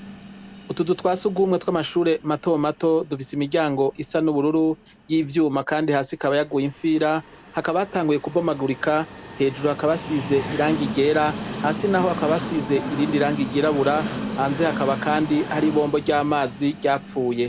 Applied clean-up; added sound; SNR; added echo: none; Train; 11 dB; none.